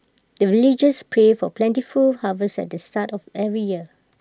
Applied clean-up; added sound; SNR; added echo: none; none; none; none.